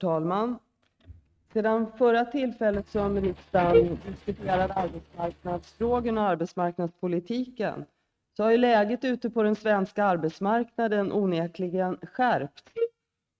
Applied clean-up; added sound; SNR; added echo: neural mask model RNNoise.